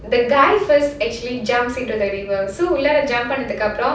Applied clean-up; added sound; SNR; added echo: none; none; none; none.